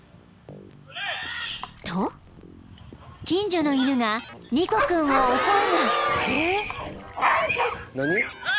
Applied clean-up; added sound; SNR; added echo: none; Water / Splash, splatter + Keyboard (musical); 19 dB; none.